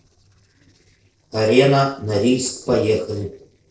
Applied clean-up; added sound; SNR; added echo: neural separator model SepFormer DNS4.